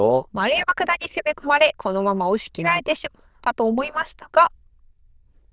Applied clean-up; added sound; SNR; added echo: neural diffusion model UNIVERSE++.